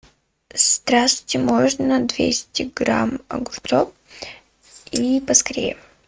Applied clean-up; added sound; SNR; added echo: neural mask model RNNoise.